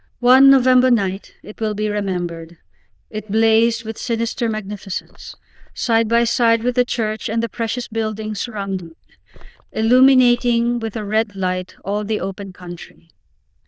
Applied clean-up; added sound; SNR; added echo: neural diffusion model UNIVERSE++.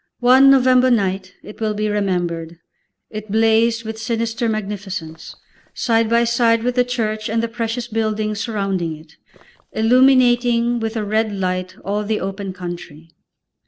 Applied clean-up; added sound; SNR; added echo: neural separator model SepFormer DNS4.